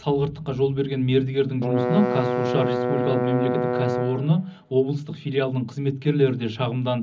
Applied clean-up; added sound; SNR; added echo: none; Bowed string instrument; 2 dB; reverberation time 0.4 s.